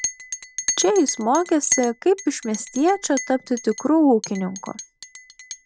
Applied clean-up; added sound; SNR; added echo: none; Chink, clink; 9 dB; none.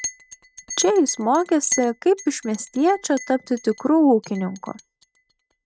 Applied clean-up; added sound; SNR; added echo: neural mask model RNNoise.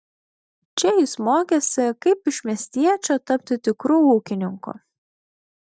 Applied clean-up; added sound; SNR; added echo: none; none; none; none.